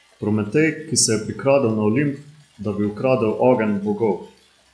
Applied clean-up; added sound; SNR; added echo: classical method log-MMSE.